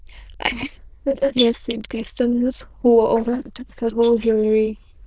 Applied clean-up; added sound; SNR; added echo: neural diffusion model UNIVERSE++.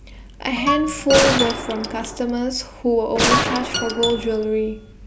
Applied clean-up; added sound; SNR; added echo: none; Guitar + Gunshot, gunfire; 1 dB; none.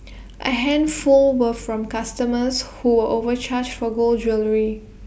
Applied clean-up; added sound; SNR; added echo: none; none; none; none.